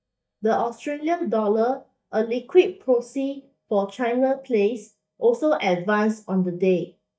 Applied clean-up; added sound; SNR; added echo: neural mask model DeepFilterNet 3.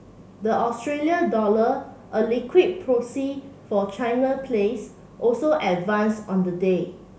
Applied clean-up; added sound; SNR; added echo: none; none; none; none.